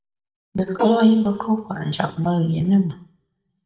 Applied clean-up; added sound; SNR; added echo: neural mask model DeepFilterNet 3.